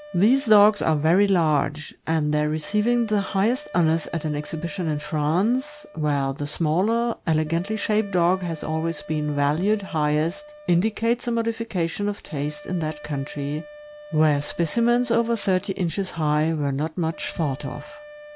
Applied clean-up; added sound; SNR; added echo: none; Wind instrument, woodwind instrument; 20 dB; none.